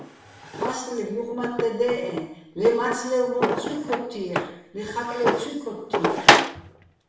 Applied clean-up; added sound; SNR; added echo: none; Drawer open or close; -1 dB; reverberation time 0.8 s.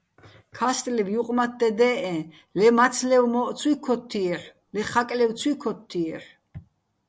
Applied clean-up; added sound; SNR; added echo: none; none; none; none.